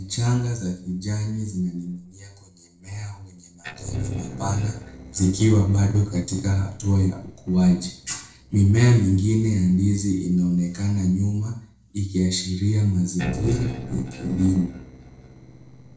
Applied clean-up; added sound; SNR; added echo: neural separator model SepFormer DNS4.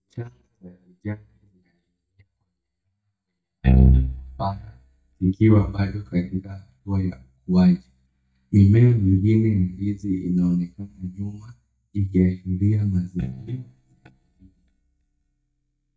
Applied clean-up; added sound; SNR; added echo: neural mask model DeepFilterNet 3.